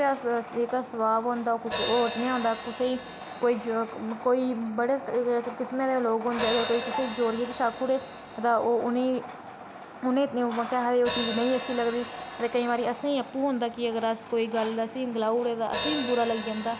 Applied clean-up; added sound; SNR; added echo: none; Hi-hat; 10 dB; none.